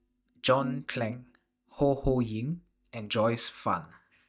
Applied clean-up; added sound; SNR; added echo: neural mask model DeepFilterNet 3.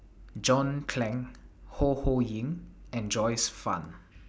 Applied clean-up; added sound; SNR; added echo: none; none; none; none.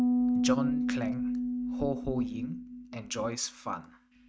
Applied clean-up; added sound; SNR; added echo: neural mask model RNNoise.